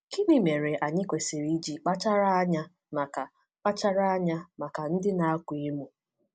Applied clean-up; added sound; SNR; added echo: none; none; none; none.